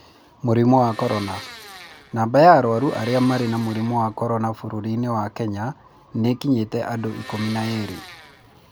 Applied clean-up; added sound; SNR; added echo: none; Domestic sounds, home sounds; 18 dB; none.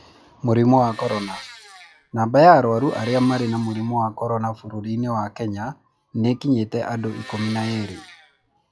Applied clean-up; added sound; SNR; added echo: classical method log-MMSE.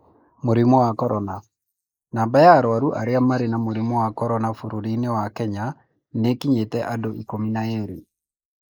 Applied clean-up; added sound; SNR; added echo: neural mask model Resemble Enhance denoiser.